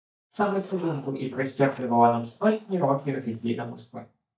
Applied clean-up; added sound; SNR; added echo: neural mask model DeepFilterNet 3.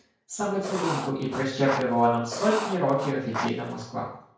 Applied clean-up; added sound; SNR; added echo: none; Writing; 7 dB; reverberation time 0.5 s.